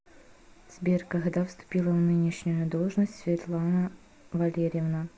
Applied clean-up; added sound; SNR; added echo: none; none; none; none.